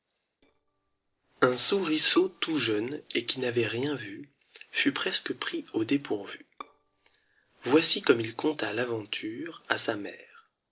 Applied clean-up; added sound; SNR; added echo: neural separator model SepFormer DNS4.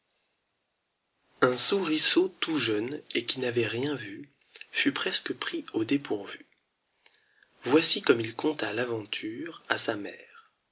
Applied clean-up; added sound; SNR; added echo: none; none; none; none.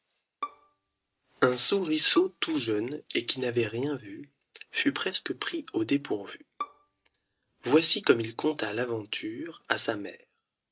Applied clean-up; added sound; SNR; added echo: neural mask model RNNoise.